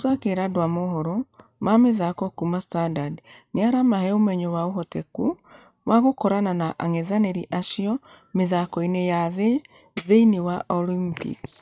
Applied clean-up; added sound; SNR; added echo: neural mask model RNNoise.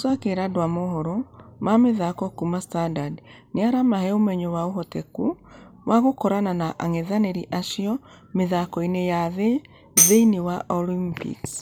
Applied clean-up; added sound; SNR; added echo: none; Tambourine; 1 dB; none.